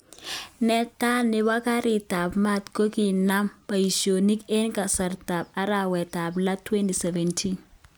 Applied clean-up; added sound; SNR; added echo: none; none; none; none.